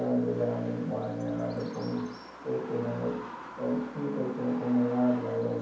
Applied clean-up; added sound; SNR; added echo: none; Bird vocalization, bird call, bird song; 14 dB; reverberation time 0.7 s.